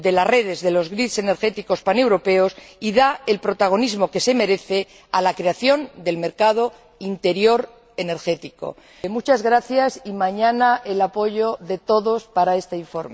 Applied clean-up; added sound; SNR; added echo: none; none; none; none.